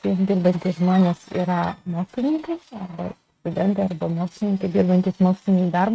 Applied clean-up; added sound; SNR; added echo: neural mask model RNNoise.